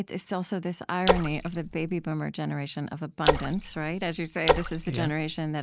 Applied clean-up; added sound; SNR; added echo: none; Splash, splatter; -2 dB; none.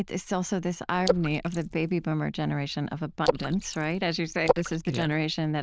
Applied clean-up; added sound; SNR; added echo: neural diffusion model UNIVERSE++.